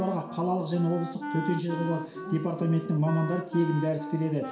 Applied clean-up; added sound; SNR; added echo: none; Wind instrument, woodwind instrument; 10 dB; reverberation time 0.7 s.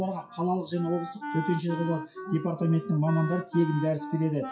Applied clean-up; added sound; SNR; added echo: classical method WPE with log-MMSE.